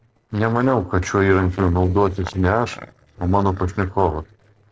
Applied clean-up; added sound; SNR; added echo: neural separator model SepFormer DNS4.